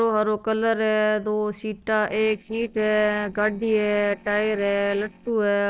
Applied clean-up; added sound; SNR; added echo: neural separator model SepFormer DNS4.